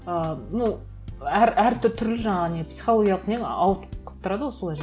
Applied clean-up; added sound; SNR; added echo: none; none; none; none.